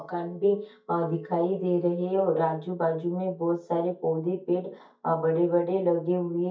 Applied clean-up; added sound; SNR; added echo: neural mask model DeepFilterNet 3.